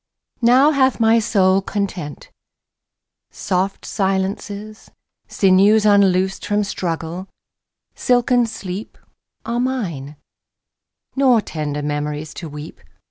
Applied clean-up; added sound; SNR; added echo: none; none; none; none.